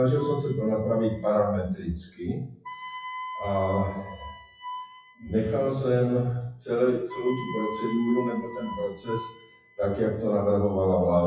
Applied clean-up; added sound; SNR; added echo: classical method WPE with log-MMSE.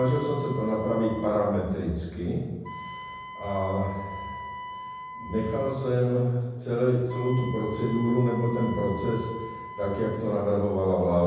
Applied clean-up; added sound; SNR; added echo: none; Wind instrument, woodwind instrument; 14 dB; reverberation time 1.1 s.